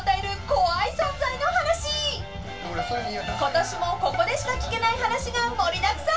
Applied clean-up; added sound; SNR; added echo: none; Bowed string instrument; 19 dB; reverberation time 0.2 s.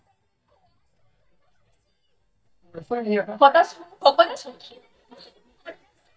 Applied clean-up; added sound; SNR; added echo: neural mask model DeepFilterNet 3.